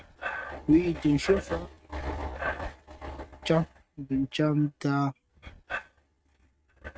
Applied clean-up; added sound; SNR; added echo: neural mask model RNNoise.